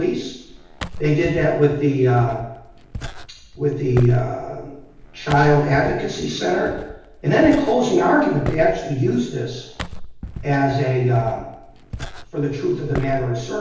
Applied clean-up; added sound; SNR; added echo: none; Walk, footsteps; 13 dB; reverberation time 0.9 s.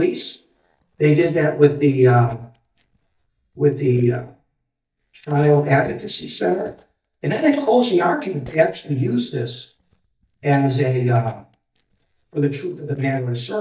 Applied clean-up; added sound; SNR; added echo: neural mask model DeepFilterNet 3.